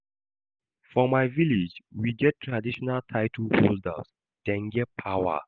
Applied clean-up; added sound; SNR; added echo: none; none; none; none.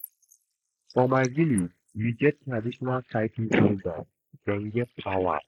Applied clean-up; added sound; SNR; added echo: neural mask model Resemble Enhance denoiser.